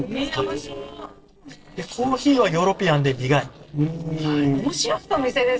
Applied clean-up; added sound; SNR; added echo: neural separator model SepFormer DNS4.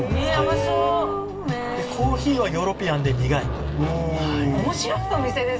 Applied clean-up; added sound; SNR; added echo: none; Aircraft; 13 dB; reverberation time 2.2 s.